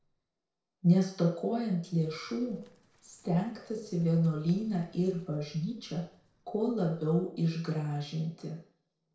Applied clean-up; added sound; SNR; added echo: neural separator model SepFormer DNS4.